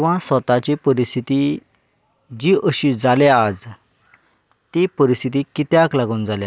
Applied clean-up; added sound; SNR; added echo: none; none; none; none.